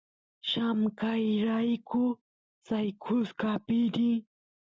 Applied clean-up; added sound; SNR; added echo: none; none; none; none.